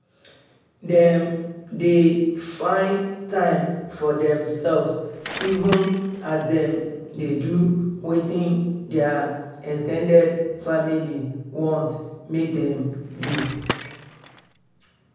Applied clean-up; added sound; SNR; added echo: none; Bicycle; 10 dB; reverberation time 1.1 s.